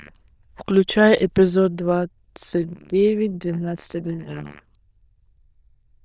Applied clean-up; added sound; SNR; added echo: neural diffusion model UNIVERSE++.